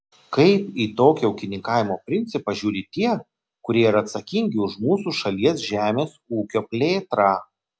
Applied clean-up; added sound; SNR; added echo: none; none; none; none.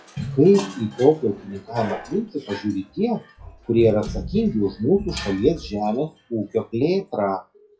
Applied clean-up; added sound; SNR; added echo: classical method WPE with log-MMSE.